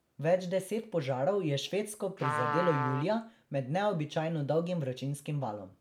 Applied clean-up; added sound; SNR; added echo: none; Trumpet; 6 dB; none.